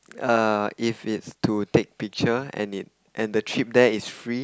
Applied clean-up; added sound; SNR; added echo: none; none; none; none.